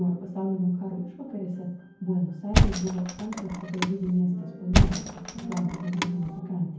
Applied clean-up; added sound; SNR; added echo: none; Thump, thud; -3 dB; reverberation time 0.9 s.